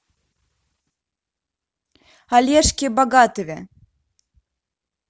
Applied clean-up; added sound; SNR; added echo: none; none; none; none.